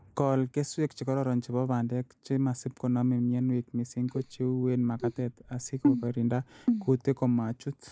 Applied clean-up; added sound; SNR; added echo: neural mask model Resemble Enhance denoiser.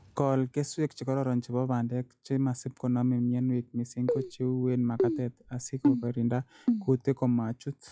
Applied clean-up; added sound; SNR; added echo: classical method log-MMSE.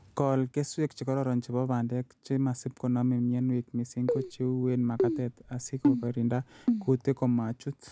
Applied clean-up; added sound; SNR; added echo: none; Keyboard (musical); 2 dB; none.